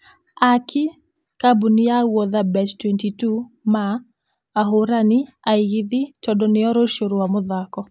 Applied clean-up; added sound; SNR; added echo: none; none; none; none.